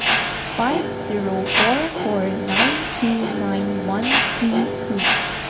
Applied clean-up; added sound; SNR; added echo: none; Mechanisms; -2 dB; reverberation time 0.7 s.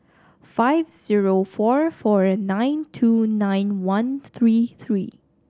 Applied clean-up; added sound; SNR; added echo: none; none; none; none.